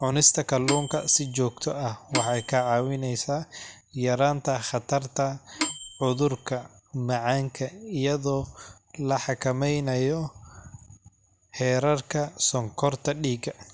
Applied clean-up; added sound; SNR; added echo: none; Microwave oven / Bell; 7 dB; none.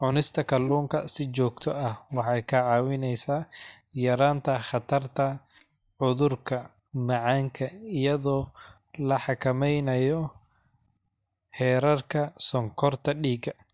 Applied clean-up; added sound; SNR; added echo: neural mask model DeepFilterNet 3.